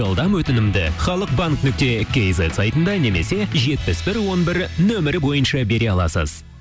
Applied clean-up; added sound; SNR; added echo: none; none; none; none.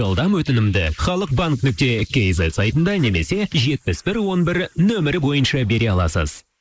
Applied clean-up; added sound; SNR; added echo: neural mask model Resemble Enhance denoiser.